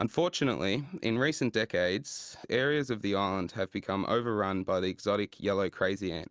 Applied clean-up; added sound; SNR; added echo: none; none; none; none.